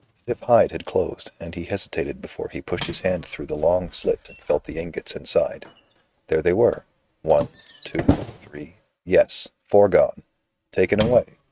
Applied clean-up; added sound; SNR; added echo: neural mask model RNNoise.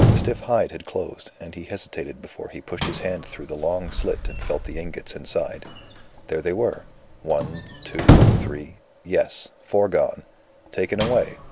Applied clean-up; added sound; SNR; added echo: none; Squeak / Slam / Wood; -2 dB; none.